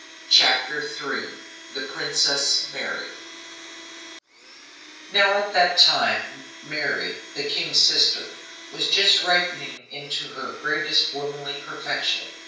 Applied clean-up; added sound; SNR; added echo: none; Domestic sounds, home sounds; 17 dB; reverberation time 0.5 s.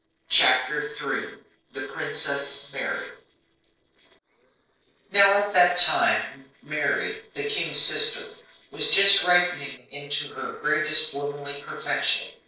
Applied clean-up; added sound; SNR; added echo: neural separator model SepFormer DNS4.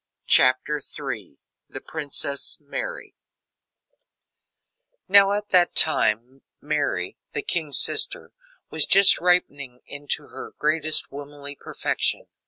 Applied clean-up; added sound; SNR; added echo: none; none; none; none.